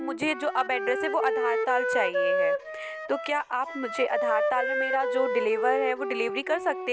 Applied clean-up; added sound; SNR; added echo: none; Wind instrument, woodwind instrument; 0 dB; none.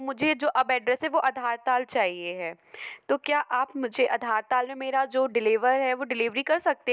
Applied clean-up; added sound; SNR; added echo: none; none; none; none.